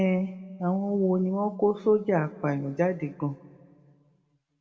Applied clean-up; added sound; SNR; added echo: none; none; none; reverberation time 1.2 s.